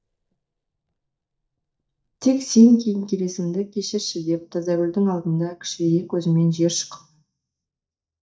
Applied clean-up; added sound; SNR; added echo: neural mask model DeepFilterNet 3.